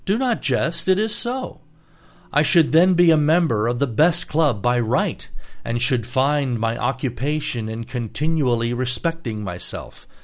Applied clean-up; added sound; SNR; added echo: none; none; none; none.